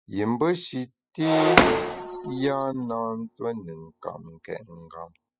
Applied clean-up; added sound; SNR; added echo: classical method spectral subtraction.